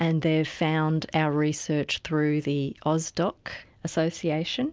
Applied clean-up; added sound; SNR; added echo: none; none; none; none.